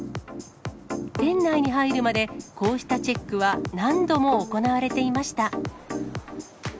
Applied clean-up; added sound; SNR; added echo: none; Bowed string instrument; 15 dB; none.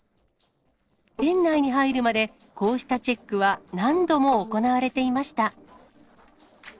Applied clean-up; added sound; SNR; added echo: neural separator model SepFormer DNS4.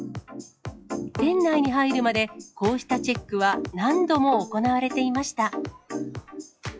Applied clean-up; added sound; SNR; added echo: classical method log-MMSE.